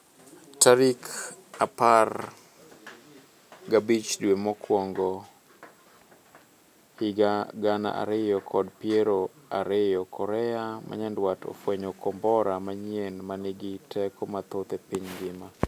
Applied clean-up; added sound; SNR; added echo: none; none; none; none.